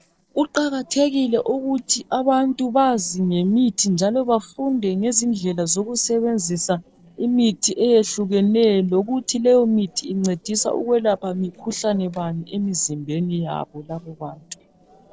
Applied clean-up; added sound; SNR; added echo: neural separator model SepFormer DNS4.